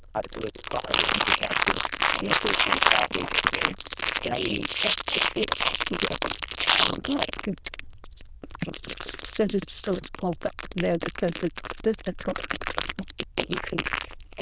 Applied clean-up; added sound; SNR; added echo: neural diffusion model UNIVERSE++.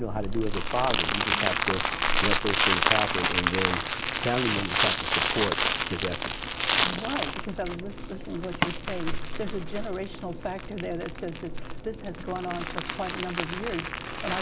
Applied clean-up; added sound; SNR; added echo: none; Crumpling, crinkling; -4 dB; none.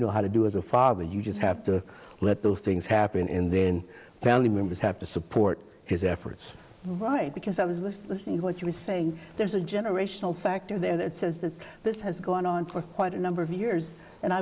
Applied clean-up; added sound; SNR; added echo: none; none; none; none.